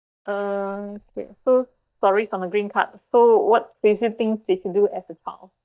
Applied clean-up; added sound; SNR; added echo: neural mask model DeepFilterNet 3.